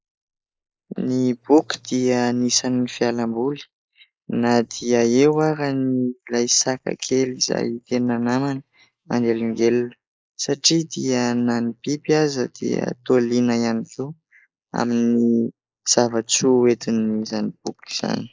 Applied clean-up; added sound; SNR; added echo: neural mask model Resemble Enhance denoiser.